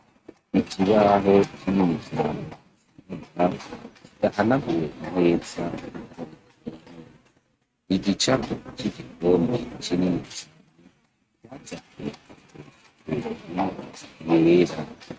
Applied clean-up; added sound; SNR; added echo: neural mask model RNNoise.